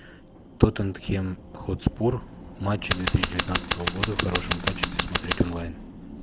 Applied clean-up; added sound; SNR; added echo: none; Scissors; 1 dB; none.